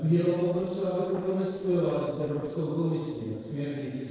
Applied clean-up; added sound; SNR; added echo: neural separator model SepFormer DNS4.